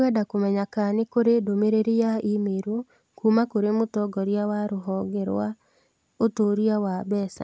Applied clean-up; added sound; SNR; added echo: none; none; none; none.